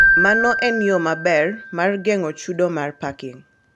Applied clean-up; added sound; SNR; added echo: none; Keyboard (musical); 1 dB; none.